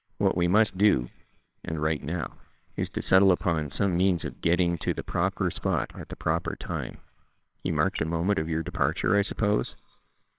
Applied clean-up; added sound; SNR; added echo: neural separator model SepFormer WHAMR!.